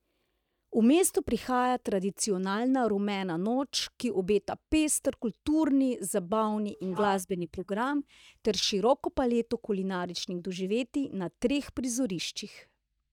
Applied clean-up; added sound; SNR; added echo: neural mask model DeepFilterNet 3.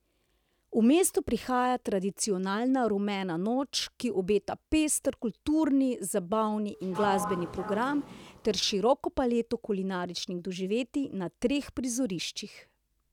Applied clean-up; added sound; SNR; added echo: none; Sliding door; 9 dB; none.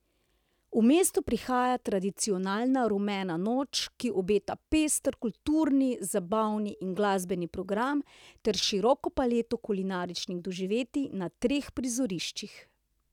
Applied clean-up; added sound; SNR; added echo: none; none; none; none.